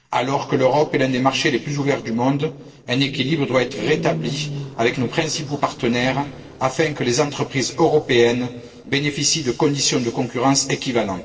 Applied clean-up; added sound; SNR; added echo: neural separator model SepFormer DNS4.